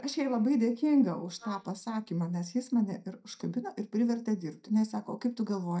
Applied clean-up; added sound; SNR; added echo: neural mask model DeepFilterNet 3.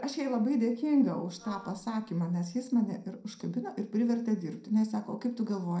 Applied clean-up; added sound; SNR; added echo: neural separator model SepFormer DNS4.